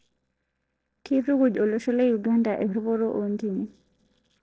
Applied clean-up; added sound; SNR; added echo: neural separator model SepFormer DNS4.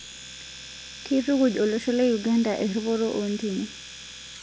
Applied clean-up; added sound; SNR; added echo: none; Domestic sounds, home sounds; 15 dB; none.